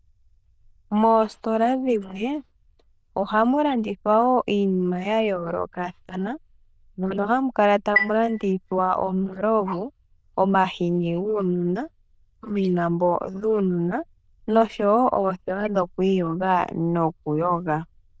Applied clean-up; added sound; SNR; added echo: neural diffusion model UNIVERSE++.